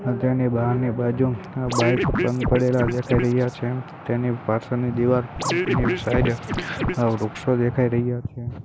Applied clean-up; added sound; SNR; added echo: none; Scratching (performance technique); 3 dB; none.